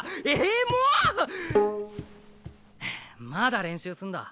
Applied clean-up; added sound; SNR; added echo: none; Bowed string instrument; 4 dB; none.